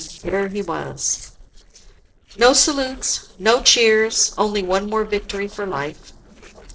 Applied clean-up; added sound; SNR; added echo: neural separator model SepFormer DNS4.